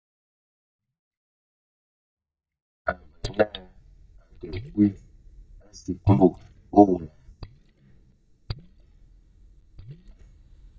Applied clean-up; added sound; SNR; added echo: neural mask model DeepFilterNet 3.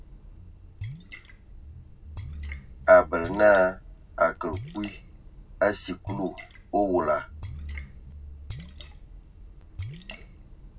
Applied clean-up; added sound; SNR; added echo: none; Splash, splatter; 13 dB; reverberation time 0.4 s.